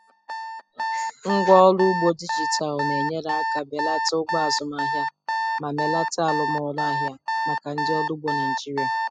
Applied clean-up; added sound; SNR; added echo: classical method spectral subtraction.